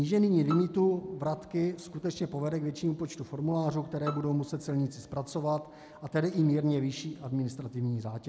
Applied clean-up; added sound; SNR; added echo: none; Bowed string instrument; 15 dB; none.